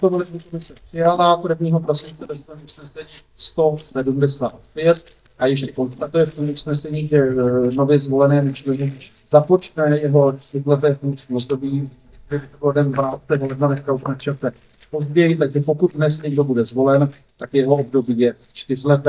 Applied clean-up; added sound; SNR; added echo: neural mask model DeepFilterNet 3.